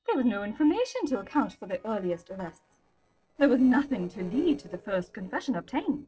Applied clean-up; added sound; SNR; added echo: neural separator model SepFormer DNS4.